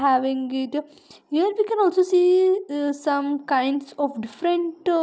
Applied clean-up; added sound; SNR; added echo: none; none; none; none.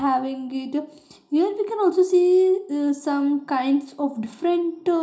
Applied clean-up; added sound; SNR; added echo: none; none; none; reverberation time 0.4 s.